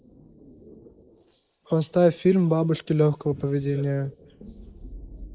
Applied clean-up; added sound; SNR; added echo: neural mask model Resemble Enhance denoiser.